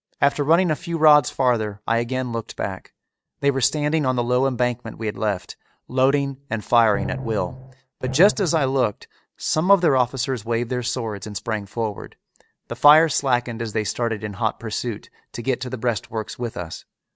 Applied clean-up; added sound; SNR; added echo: neural mask model RNNoise.